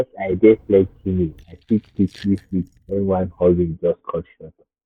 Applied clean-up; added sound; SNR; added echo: neural mask model DeepFilterNet 3.